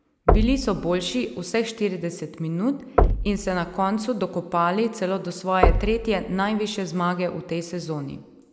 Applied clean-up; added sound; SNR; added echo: none; Knock; 2 dB; none.